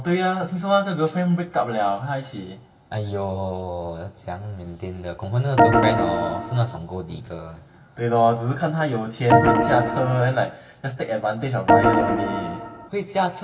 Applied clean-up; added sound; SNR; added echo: none; Organ; -4 dB; reverberation time 0.9 s.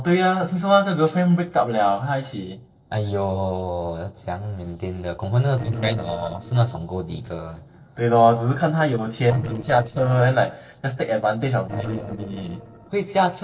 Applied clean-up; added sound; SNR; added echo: neural separator model SepFormer DNS4.